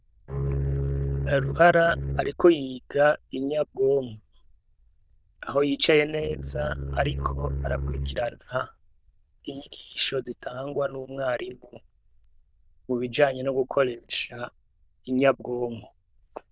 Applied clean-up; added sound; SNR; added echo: neural diffusion model UNIVERSE++.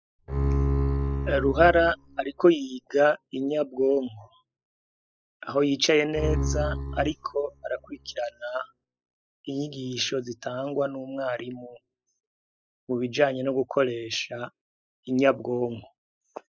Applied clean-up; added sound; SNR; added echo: classical method spectral subtraction.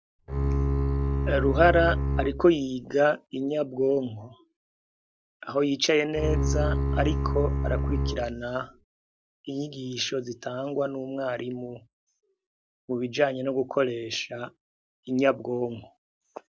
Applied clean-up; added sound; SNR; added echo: none; Bowed string instrument; -1 dB; none.